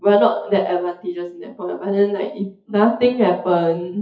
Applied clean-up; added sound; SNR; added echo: classical method WPE with log-MMSE.